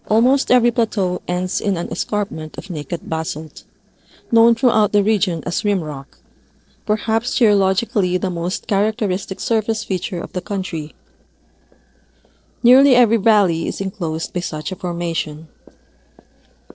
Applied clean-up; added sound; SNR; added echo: neural separator model SepFormer DNS4.